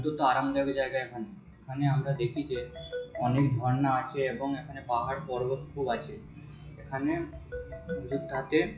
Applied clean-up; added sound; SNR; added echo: classical method WPE with log-MMSE.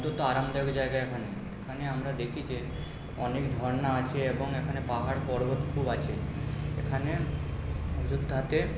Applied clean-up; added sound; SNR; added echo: none; none; none; none.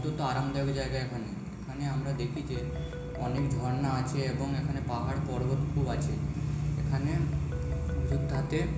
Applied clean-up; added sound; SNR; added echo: none; Guitar; 19 dB; reverberation time 0.4 s.